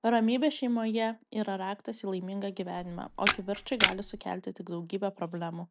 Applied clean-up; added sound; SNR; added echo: none; Camera; -1 dB; none.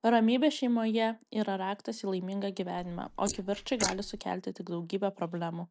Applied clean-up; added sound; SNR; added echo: neural mask model Resemble Enhance denoiser.